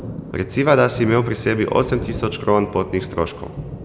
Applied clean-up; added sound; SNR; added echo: none; Thunder; 12 dB; none.